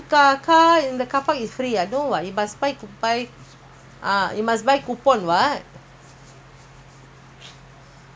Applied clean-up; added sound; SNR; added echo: none; none; none; none.